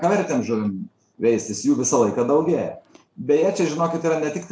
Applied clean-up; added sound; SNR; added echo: none; none; none; none.